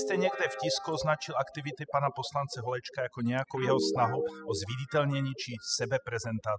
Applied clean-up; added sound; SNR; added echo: classical method spectral subtraction.